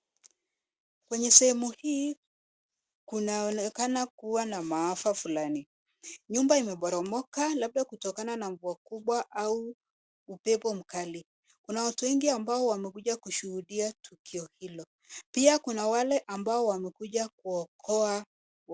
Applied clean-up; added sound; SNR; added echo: none; none; none; none.